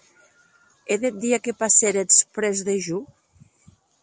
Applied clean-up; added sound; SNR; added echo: none; none; none; none.